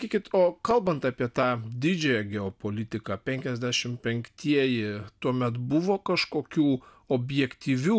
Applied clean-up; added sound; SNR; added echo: none; none; none; none.